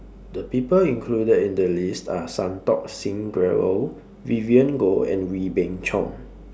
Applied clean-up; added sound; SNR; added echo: none; none; none; none.